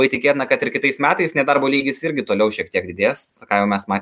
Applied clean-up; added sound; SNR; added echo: none; none; none; none.